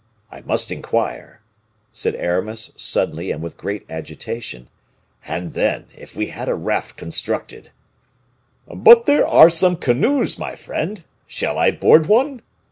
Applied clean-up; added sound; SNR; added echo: none; none; none; none.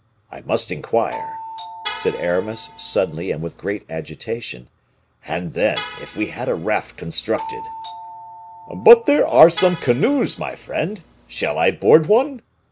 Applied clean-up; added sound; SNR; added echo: none; Doorbell + Vehicle horn, car horn, honking; 14 dB; none.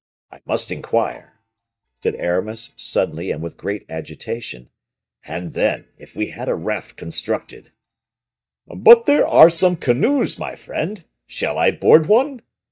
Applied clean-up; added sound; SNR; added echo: neural mask model DeepFilterNet 3.